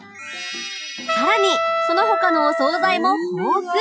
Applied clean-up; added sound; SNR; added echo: classical method Wiener filter.